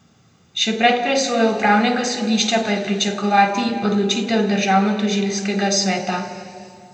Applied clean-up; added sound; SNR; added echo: none; none; none; reverberation time 2.2 s.